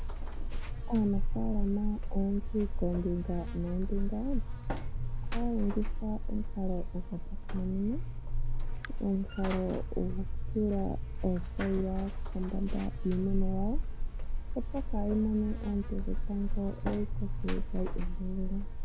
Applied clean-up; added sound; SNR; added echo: none; Buzz; -3 dB; none.